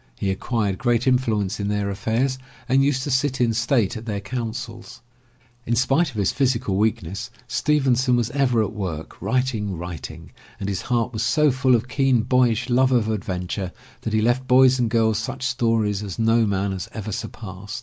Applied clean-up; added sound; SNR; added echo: none; none; none; none.